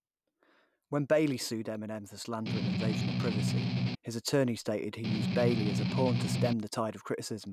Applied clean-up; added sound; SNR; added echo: none; Strum; -3 dB; none.